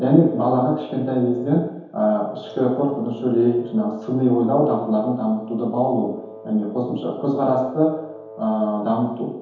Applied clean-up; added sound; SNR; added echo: none; Wind instrument, woodwind instrument; 19 dB; reverberation time 1.0 s.